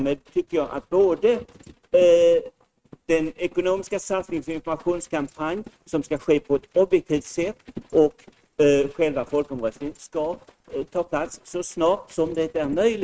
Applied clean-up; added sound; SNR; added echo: neural mask model RNNoise.